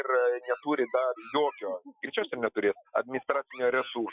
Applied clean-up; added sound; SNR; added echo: classical method Wiener filter.